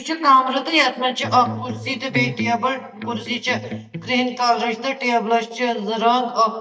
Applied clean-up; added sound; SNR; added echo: neural mask model DeepFilterNet 3.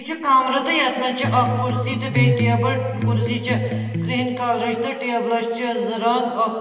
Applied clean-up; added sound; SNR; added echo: none; Electric guitar; 1 dB; reverberation time 2.5 s.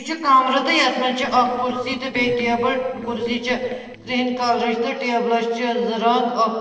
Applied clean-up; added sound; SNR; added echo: neural separator model SepFormer DNS4.